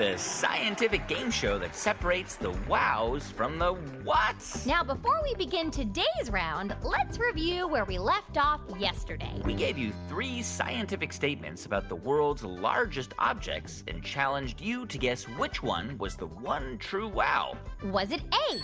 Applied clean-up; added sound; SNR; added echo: none; Bowed string instrument; 13 dB; none.